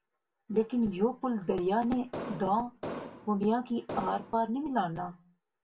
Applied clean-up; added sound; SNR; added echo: none; Explosion; 9 dB; reverberation time 0.2 s.